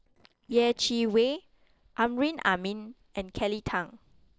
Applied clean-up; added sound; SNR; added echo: neural separator model SepFormer DNS4.